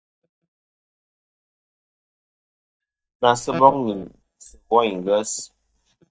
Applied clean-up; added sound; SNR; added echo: neural mask model DeepFilterNet 3.